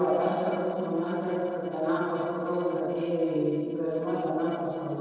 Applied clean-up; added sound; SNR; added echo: neural separator model SepFormer DNS4.